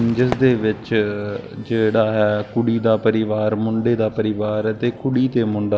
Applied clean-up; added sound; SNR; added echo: none; Crowd / Fireworks; 19 dB; none.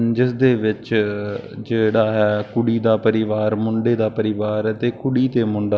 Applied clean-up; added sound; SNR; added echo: none; none; none; none.